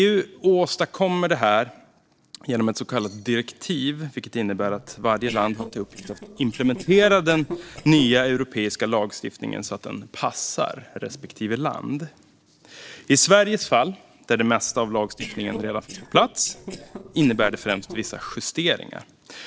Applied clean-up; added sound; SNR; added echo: neural separator model SepFormer DNS4.